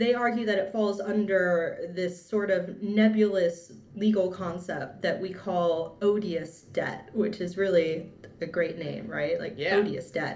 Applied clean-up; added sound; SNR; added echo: none; none; none; reverberation time 0.3 s.